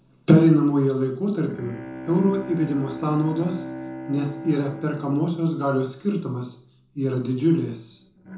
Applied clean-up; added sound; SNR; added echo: none; Bowed string instrument; 15 dB; reverberation time 0.5 s.